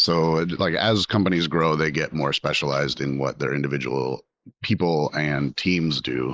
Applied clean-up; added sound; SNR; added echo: neural mask model Resemble Enhance denoiser.